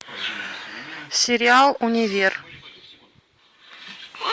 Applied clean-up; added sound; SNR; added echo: none; Squeak; 17 dB; none.